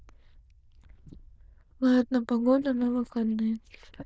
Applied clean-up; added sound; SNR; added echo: neural diffusion model UNIVERSE++.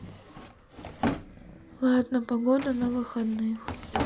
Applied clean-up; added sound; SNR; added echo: none; Drawer open or close; 7 dB; none.